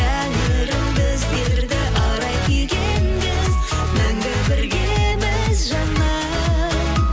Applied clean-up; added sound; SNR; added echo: none; none; none; none.